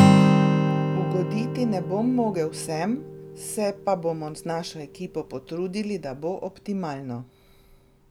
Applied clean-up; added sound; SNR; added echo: none; Acoustic guitar; -4 dB; none.